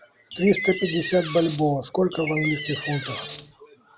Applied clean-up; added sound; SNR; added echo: none; Door; 8 dB; none.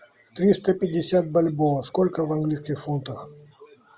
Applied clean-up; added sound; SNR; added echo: none; none; none; none.